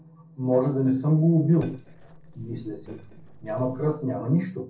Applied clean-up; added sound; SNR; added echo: neural separator model SepFormer DNS4.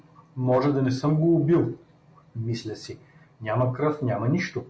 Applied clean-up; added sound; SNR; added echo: none; none; none; none.